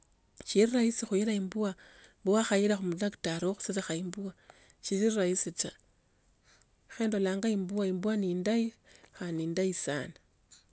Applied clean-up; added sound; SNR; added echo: none; none; none; none.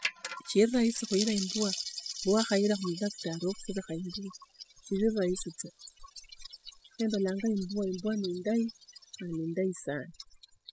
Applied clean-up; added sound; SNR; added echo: classical method spectral subtraction.